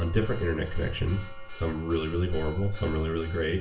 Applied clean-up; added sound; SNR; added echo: none; Church bell; 19 dB; reverberation time 0.4 s.